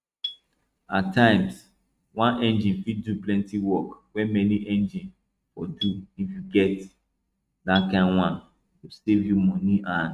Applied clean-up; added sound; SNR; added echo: neural mask model RNNoise.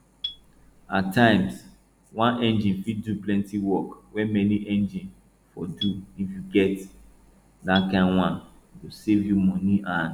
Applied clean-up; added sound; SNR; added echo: none; Marimba, xylophone; 17 dB; none.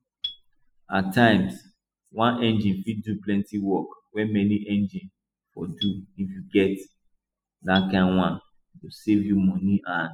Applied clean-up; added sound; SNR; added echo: classical method spectral subtraction.